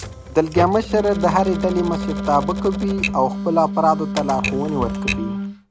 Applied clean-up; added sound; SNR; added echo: none; Typewriter + Wind instrument, woodwind instrument; 4 dB; none.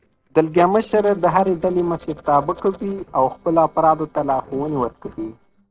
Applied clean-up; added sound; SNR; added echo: neural separator model SepFormer DNS4.